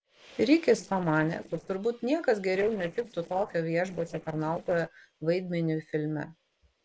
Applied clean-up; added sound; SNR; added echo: neural separator model SepFormer DNS4.